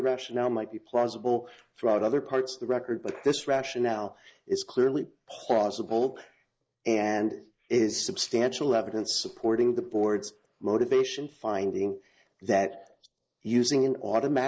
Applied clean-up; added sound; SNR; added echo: neural mask model Resemble Enhance denoiser.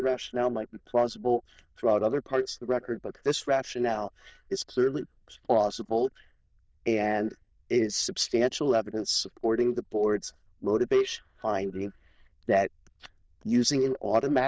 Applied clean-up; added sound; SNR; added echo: neural diffusion model UNIVERSE++.